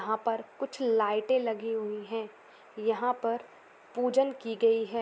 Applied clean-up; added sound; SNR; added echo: none; none; none; none.